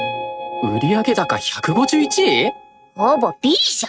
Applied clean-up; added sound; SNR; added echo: neural mask model RNNoise.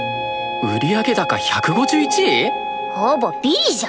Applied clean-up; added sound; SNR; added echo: none; Wind instrument, woodwind instrument; 7 dB; none.